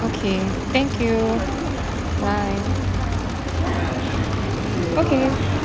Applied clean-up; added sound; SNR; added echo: none; Engine / Mechanisms; 13 dB; none.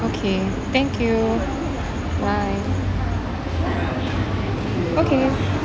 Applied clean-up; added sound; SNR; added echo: none; none; none; none.